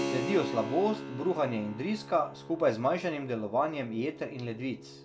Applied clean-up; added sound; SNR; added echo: none; Keyboard (musical); 9 dB; none.